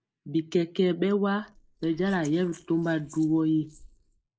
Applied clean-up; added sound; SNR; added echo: neural mask model Resemble Enhance denoiser.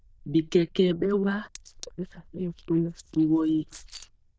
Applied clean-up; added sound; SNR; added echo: neural diffusion model UNIVERSE++.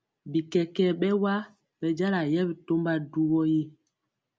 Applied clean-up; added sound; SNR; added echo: none; none; none; none.